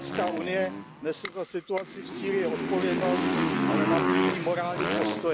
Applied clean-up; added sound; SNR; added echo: none; Motorcycle; -2 dB; none.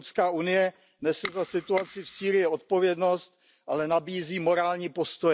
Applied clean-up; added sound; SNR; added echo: none; none; none; none.